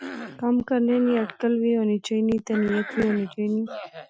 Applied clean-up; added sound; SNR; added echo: classical method Wiener filter.